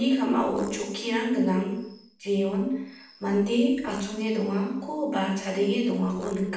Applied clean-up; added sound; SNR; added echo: none; Fart; 16 dB; reverberation time 0.7 s.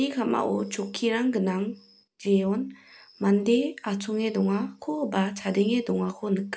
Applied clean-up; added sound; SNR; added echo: none; none; none; none.